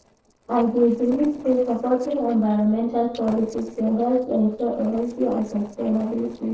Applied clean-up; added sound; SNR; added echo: neural separator model SepFormer DNS4.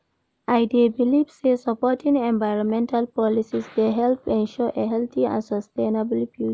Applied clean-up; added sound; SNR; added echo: none; none; none; none.